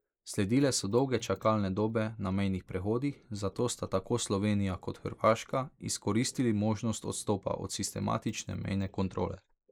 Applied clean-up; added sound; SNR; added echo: neural mask model Resemble Enhance denoiser.